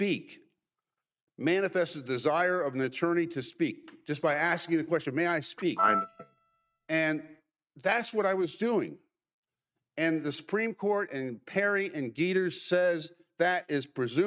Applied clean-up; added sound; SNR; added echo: neural mask model RNNoise.